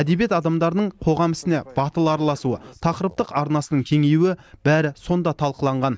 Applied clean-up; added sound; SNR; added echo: neural mask model Resemble Enhance denoiser.